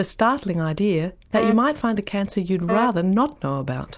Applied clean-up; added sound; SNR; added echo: none; Wind instrument, woodwind instrument; 8 dB; none.